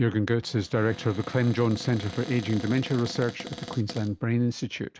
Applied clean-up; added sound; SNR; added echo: none; Cupboard open or close; 15 dB; none.